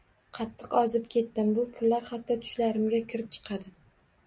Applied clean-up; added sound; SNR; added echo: none; none; none; none.